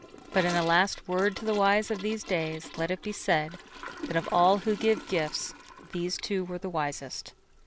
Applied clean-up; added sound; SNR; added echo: none; Toilet flush / Gurgling; 15 dB; none.